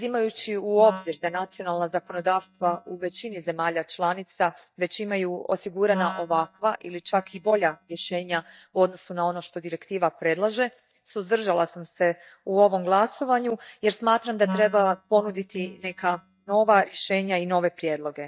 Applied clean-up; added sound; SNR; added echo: neural mask model DeepFilterNet 3.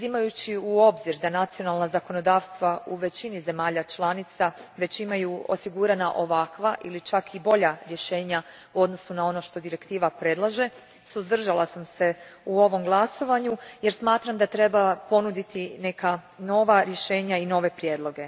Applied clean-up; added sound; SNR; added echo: none; none; none; none.